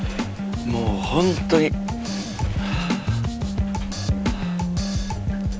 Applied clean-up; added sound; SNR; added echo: none; none; none; none.